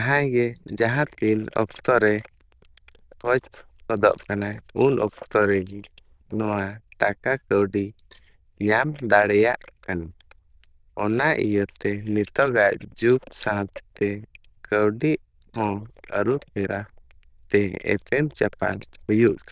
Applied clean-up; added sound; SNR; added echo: neural diffusion model UNIVERSE++.